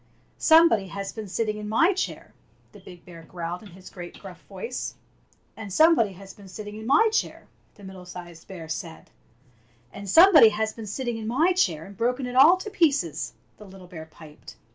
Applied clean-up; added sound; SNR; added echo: none; none; none; none.